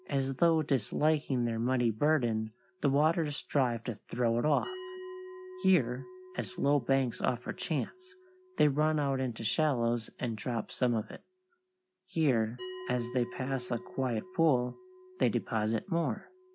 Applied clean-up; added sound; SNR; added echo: none; Bell; 18 dB; none.